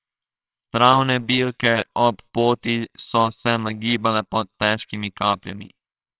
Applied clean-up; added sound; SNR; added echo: neural separator model SepFormer WHAMR!.